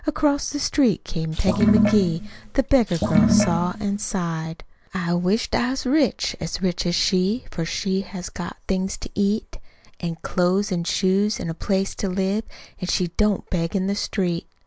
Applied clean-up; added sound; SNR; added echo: none; Sink (filling or washing) / Water; -1 dB; none.